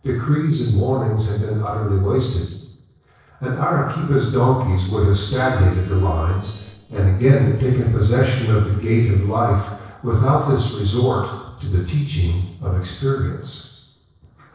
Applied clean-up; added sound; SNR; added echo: neural separator model SepFormer DNS4.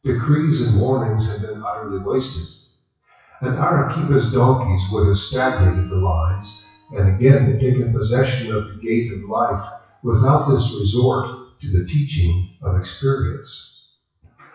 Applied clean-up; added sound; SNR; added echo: classical method WPE with log-MMSE.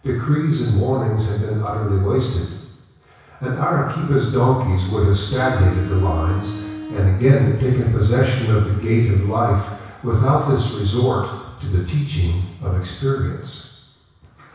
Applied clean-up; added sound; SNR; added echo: none; Bowed string instrument; 12 dB; reverberation time 1.1 s.